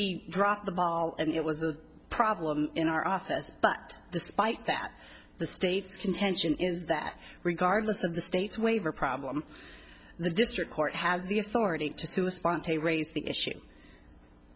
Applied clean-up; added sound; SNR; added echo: none; none; none; none.